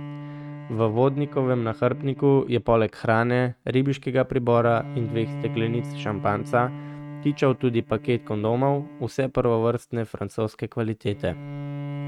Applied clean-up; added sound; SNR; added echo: neural mask model RNNoise.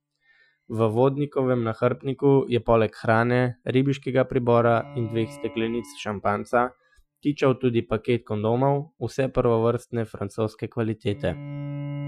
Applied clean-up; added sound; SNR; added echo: classical method Wiener filter.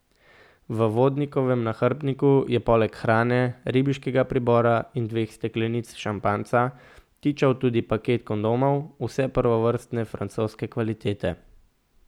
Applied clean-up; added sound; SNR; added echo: none; none; none; none.